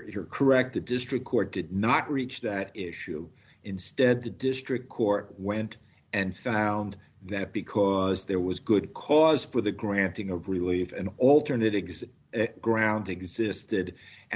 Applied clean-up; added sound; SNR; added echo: none; none; none; none.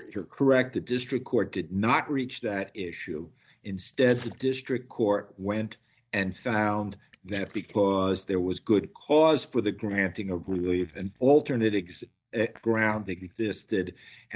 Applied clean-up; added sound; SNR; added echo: neural mask model DeepFilterNet 3.